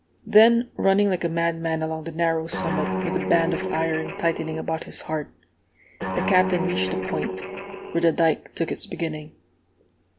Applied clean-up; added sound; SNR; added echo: none; Guitar; 3 dB; none.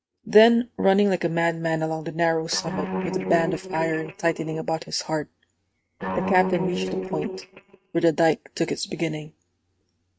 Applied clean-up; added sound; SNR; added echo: neural mask model RNNoise.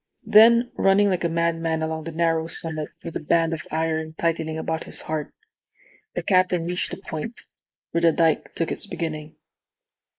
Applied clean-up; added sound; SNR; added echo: neural mask model Resemble Enhance denoiser.